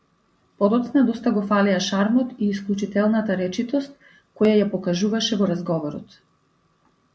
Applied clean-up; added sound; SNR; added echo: none; none; none; none.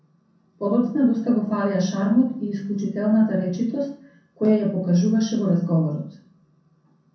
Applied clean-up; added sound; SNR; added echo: none; none; none; reverberation time 0.6 s.